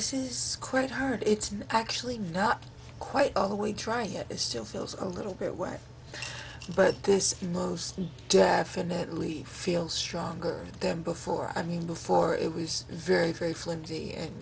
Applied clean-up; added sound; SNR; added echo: none; Coin (dropping) / Glass; 17 dB; none.